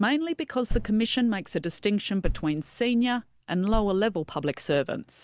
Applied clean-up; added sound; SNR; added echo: neural mask model DeepFilterNet 3.